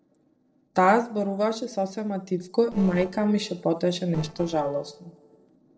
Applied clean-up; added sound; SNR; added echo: neural separator model SepFormer DNS4.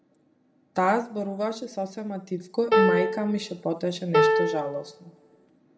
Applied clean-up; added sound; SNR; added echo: none; Piano; -4 dB; reverberation time 0.5 s.